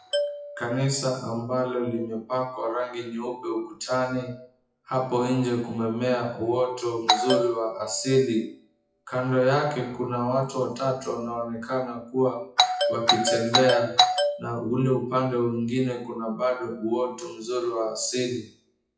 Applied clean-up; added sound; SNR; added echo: classical method WPE with log-MMSE.